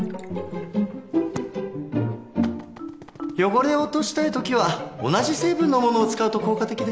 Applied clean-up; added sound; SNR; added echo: none; none; none; none.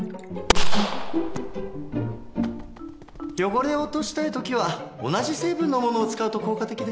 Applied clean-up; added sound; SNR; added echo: none; Gunshot, gunfire; -4 dB; none.